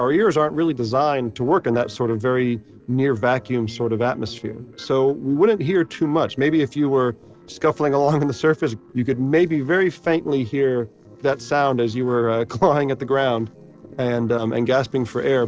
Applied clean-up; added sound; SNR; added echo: neural separator model SepFormer DNS4.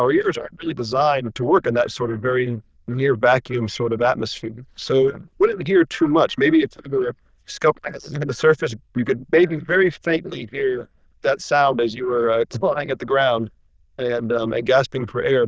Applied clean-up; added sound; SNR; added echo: neural diffusion model UNIVERSE++.